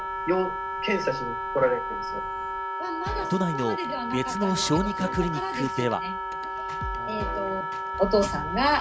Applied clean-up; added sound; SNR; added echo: none; Wind instrument, woodwind instrument; 3 dB; none.